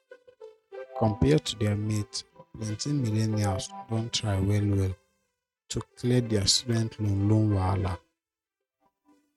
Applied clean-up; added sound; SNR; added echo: neural mask model RNNoise.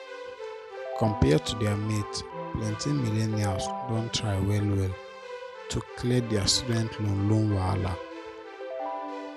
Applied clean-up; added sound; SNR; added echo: none; Keyboard (musical); 9 dB; none.